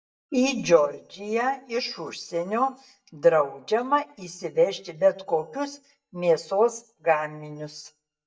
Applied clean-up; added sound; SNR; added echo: neural mask model DeepFilterNet 3.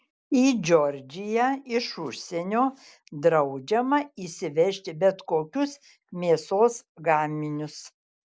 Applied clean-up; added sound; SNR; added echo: none; none; none; none.